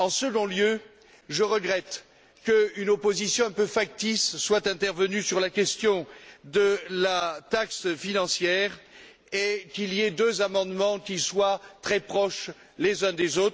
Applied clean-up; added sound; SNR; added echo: none; none; none; none.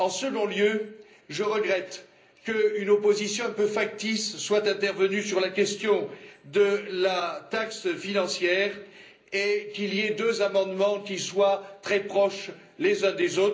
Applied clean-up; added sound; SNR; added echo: none; none; none; reverberation time 0.5 s.